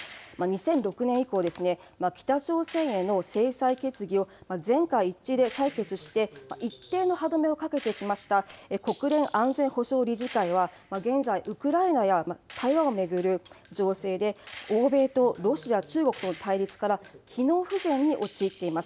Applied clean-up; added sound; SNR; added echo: none; Gunshot, gunfire; 19 dB; none.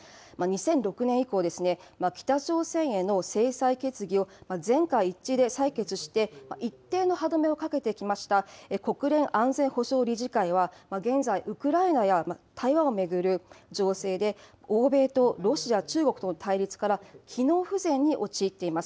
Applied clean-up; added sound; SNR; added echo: none; none; none; none.